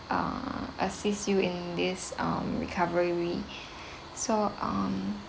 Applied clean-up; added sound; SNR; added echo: none; none; none; none.